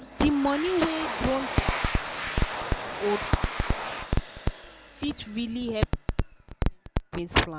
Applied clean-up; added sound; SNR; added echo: none; Domestic sounds, home sounds; 8 dB; none.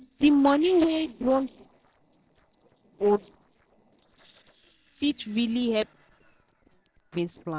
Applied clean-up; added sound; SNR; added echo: neural separator model SepFormer DNS4.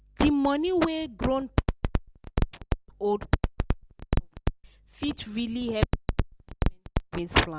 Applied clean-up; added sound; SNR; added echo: none; none; none; none.